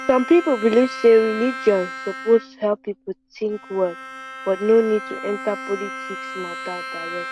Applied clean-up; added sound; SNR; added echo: none; Bowed string instrument; 12 dB; none.